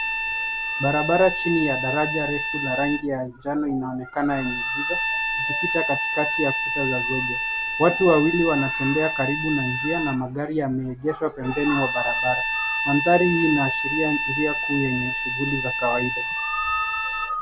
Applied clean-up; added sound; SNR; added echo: none; Bowed string instrument; 2 dB; none.